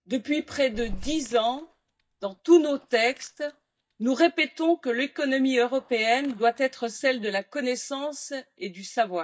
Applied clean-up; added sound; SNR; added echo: neural mask model DeepFilterNet 3.